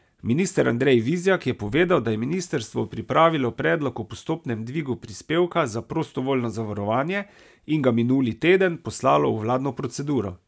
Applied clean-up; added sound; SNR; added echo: none; none; none; none.